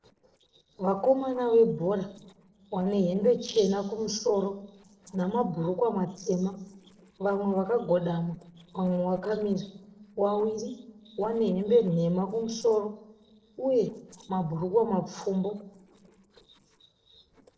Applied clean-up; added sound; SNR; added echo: neural separator model SepFormer DNS4.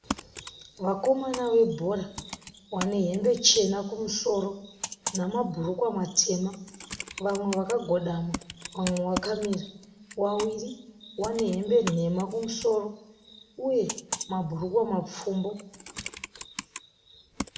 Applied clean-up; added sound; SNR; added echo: none; Computer keyboard; 12 dB; reverberation time 0.7 s.